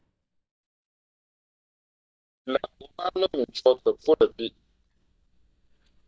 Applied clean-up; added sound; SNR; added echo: neural mask model DeepFilterNet 3.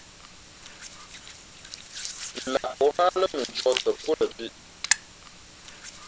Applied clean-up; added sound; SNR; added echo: none; Hands; 7 dB; none.